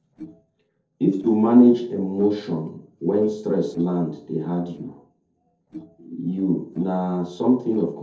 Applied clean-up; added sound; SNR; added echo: neural separator model SepFormer DNS4.